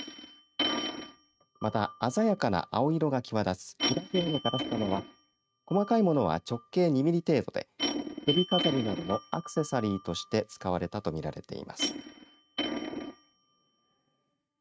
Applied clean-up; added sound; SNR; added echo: neural mask model RNNoise.